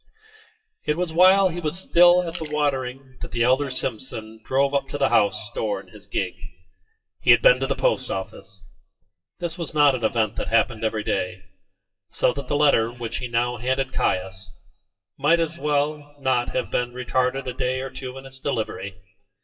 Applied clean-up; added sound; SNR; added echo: classical method WPE with log-MMSE.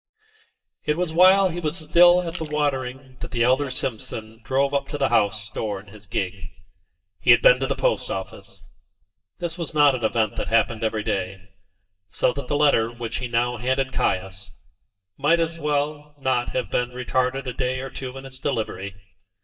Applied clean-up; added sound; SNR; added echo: neural mask model DeepFilterNet 3.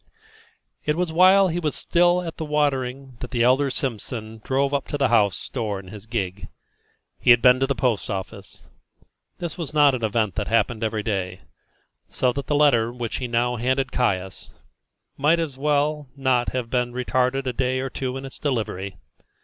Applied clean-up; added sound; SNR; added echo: none; none; none; none.